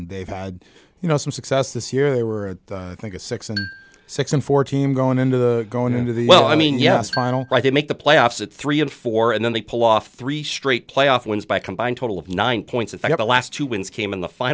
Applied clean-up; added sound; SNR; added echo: none; Marimba, xylophone; 17 dB; none.